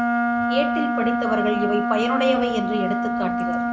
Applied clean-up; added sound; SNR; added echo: none; Wind instrument, woodwind instrument; -3 dB; none.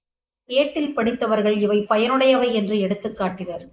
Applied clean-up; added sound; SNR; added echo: neural mask model Resemble Enhance denoiser.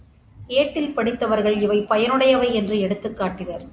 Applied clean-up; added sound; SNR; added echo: none; none; none; none.